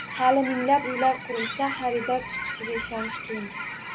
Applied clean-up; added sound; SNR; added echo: none; Cricket + Chirp, tweet / Fowl; 5 dB; none.